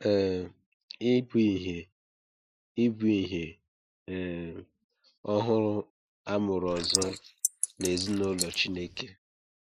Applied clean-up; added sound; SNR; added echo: neural mask model Resemble Enhance denoiser.